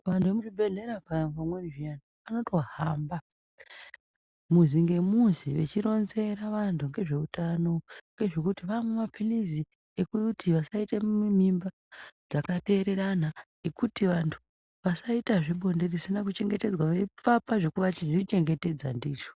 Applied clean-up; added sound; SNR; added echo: none; none; none; none.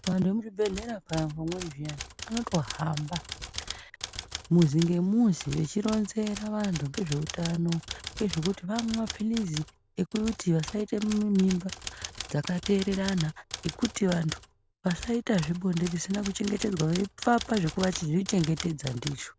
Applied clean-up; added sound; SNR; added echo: none; Typewriter; 12 dB; none.